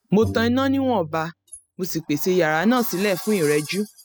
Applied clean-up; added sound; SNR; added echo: classical method spectral subtraction.